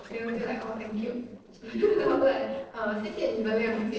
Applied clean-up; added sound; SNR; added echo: neural separator model SepFormer DNS4.